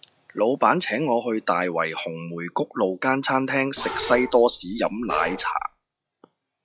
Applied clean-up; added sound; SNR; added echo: classical method log-MMSE.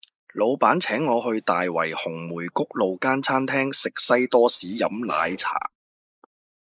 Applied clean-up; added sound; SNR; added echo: neural mask model Resemble Enhance denoiser.